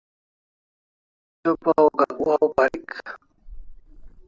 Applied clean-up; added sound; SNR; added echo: neural mask model DeepFilterNet 3.